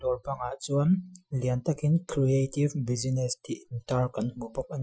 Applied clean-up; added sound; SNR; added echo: classical method Wiener filter.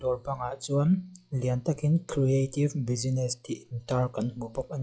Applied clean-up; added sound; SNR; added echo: classical method log-MMSE.